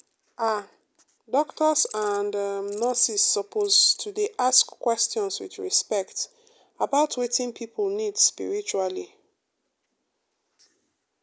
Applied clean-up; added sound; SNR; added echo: none; Insect; 18 dB; none.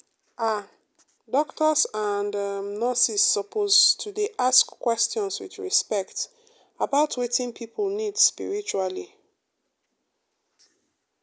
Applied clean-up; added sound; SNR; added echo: none; none; none; none.